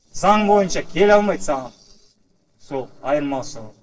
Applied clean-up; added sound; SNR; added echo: neural separator model SepFormer DNS4.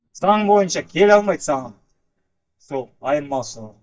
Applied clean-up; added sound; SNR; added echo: neural mask model DeepFilterNet 3.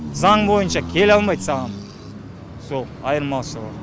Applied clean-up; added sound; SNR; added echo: none; none; none; none.